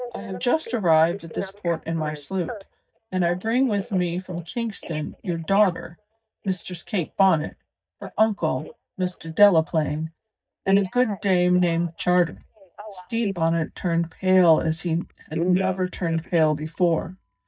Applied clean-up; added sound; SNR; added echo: neural mask model DeepFilterNet 3.